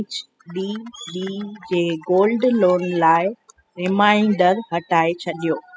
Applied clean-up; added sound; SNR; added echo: classical method spectral subtraction.